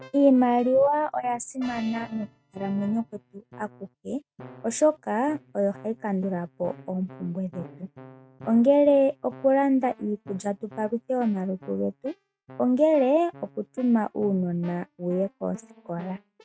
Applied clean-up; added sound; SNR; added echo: neural mask model RNNoise.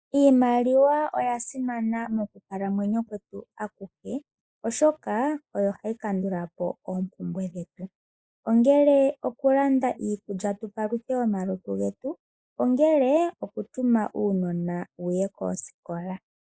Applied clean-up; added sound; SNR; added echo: neural mask model Resemble Enhance denoiser.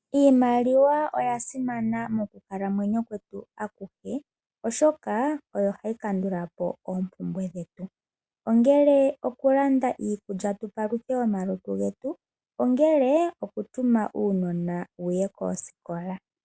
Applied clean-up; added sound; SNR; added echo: none; none; none; none.